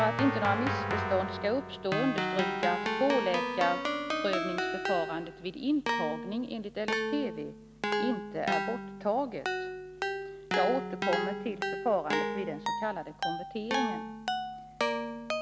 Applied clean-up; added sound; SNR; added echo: none; Keyboard (musical); 0 dB; none.